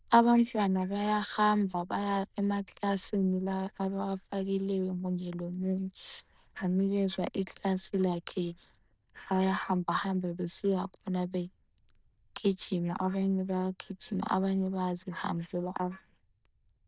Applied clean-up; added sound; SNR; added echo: neural diffusion model UNIVERSE++.